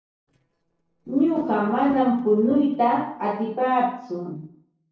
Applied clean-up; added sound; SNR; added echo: neural separator model SepFormer DNS4.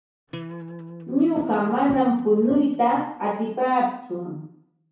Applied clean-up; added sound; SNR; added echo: none; Acoustic guitar; 17 dB; reverberation time 0.6 s.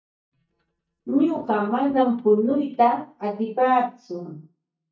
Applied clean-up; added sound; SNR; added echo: neural mask model DeepFilterNet 3.